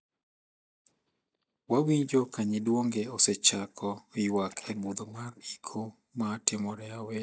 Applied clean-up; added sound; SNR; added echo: neural mask model DeepFilterNet 3.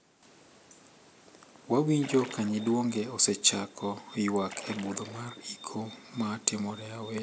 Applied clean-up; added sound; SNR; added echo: none; Splash, splatter; 16 dB; none.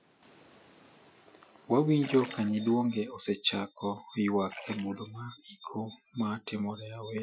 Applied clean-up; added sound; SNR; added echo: classical method Wiener filter.